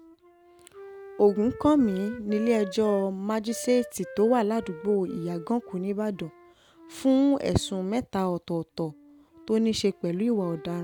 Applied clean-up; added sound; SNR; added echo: none; Wind instrument, woodwind instrument; 18 dB; none.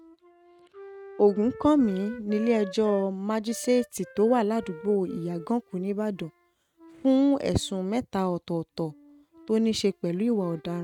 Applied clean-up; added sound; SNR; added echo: neural mask model RNNoise.